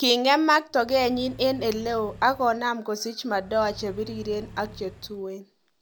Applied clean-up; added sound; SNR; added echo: none; Accelerating, revving, vroom / Car; 19 dB; none.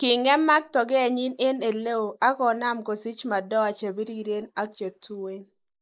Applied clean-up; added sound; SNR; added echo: neural mask model Resemble Enhance denoiser.